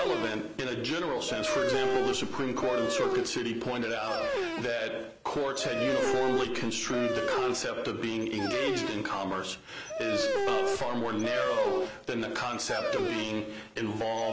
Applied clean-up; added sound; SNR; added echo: none; Dog; 1 dB; none.